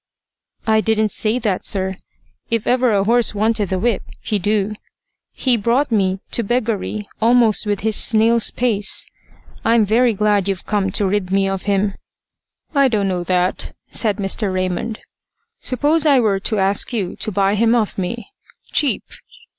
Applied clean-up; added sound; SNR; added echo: none; none; none; none.